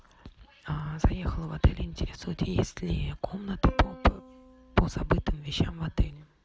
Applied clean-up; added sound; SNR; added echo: none; Plucked string instrument; 19 dB; none.